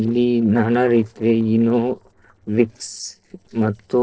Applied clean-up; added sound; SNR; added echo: neural separator model SepFormer DNS4.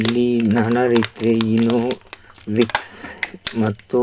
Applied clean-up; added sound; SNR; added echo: none; Crumpling, crinkling; 11 dB; reverberation time 0.3 s.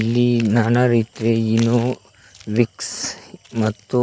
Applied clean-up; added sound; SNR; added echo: none; none; none; none.